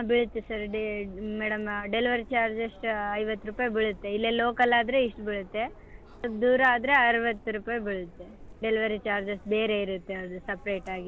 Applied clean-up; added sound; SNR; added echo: none; Subway, metro, underground; 20 dB; none.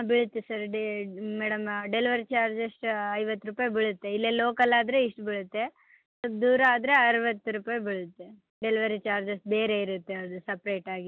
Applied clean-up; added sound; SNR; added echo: none; none; none; none.